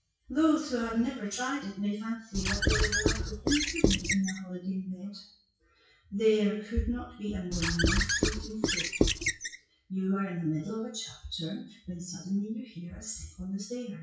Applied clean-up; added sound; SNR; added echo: classical method WPE with log-MMSE.